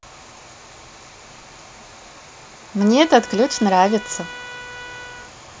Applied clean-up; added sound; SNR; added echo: none; Trumpet; 17 dB; none.